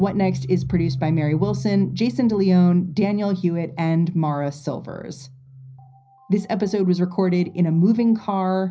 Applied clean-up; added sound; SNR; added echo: none; none; none; reverberation time 0.5 s.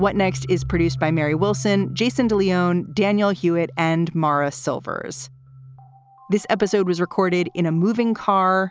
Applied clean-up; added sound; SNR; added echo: none; none; none; none.